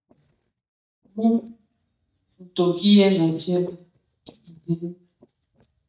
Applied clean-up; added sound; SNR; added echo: neural mask model DeepFilterNet 3.